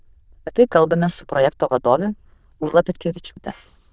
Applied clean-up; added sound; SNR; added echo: neural diffusion model UNIVERSE++.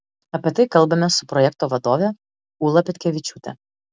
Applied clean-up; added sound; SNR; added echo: none; none; none; none.